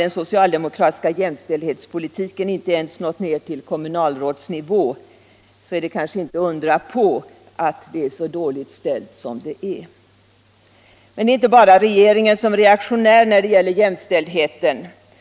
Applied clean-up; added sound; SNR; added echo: none; none; none; none.